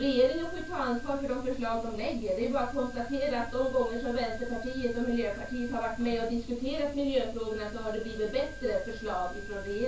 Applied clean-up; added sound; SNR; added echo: none; Wind instrument, woodwind instrument; 18 dB; reverberation time 0.2 s.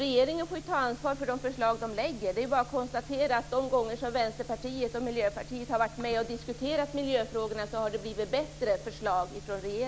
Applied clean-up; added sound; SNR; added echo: none; none; none; none.